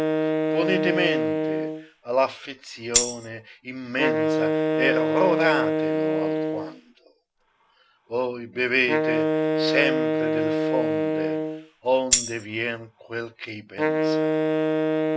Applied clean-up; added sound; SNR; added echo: none; Tambourine + Wind instrument, woodwind instrument; -4 dB; none.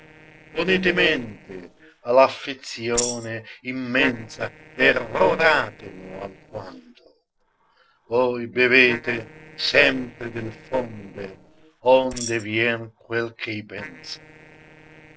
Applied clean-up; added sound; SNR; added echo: neural separator model SepFormer DNS4.